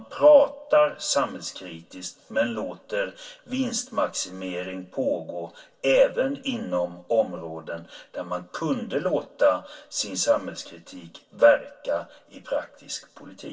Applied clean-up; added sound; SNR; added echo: none; none; none; reverberation time 0.2 s.